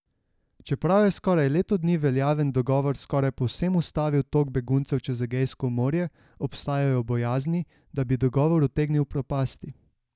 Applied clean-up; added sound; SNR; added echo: none; none; none; none.